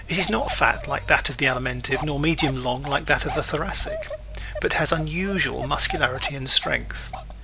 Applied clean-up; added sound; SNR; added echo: none; Growling + Bark; 9 dB; none.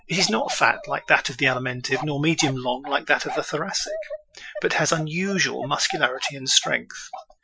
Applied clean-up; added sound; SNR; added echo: classical method Wiener filter.